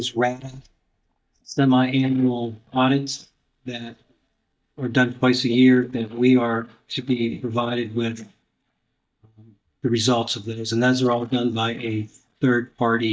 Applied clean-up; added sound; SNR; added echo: neural mask model DeepFilterNet 3.